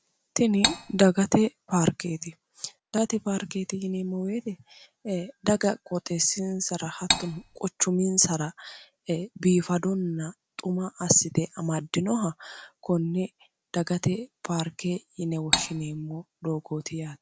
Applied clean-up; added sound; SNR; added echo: none; Cutlery, silverware; 0 dB; none.